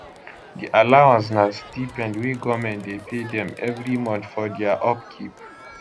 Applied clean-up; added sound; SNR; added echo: none; Crowd; 19 dB; none.